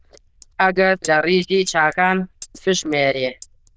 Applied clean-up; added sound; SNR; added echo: neural diffusion model UNIVERSE++.